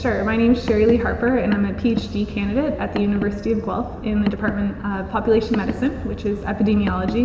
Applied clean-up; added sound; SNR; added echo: none; Car; 12 dB; reverberation time 3.0 s.